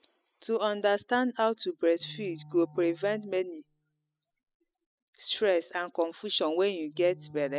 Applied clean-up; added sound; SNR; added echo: classical method spectral subtraction.